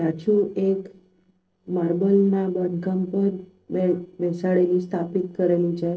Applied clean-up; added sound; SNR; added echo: neural separator model SepFormer DNS4.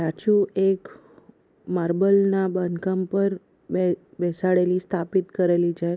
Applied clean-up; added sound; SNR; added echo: none; none; none; none.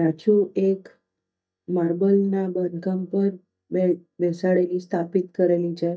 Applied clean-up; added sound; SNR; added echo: neural mask model DeepFilterNet 3.